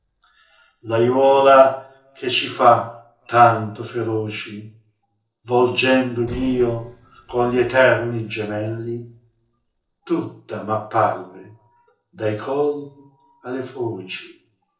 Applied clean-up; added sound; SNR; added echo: neural separator model SepFormer DNS4.